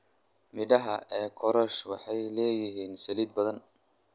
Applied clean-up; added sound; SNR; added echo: none; none; none; none.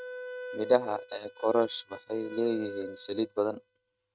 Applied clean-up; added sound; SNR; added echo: neural mask model RNNoise.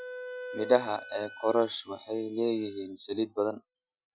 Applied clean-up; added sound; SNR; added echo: classical method Wiener filter.